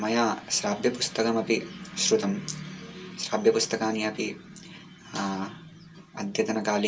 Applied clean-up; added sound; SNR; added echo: none; none; none; reverberation time 0.2 s.